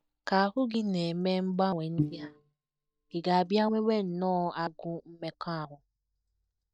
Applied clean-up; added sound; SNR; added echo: neural mask model DeepFilterNet 3.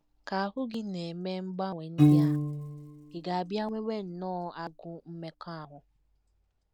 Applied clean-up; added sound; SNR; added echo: none; Piano; -4 dB; none.